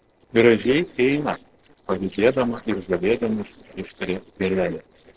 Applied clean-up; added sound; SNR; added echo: neural separator model SepFormer DNS4.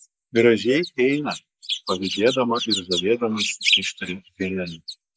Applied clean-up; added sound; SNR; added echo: neural mask model Resemble Enhance denoiser.